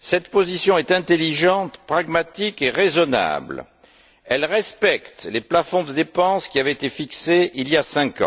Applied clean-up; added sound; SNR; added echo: none; none; none; none.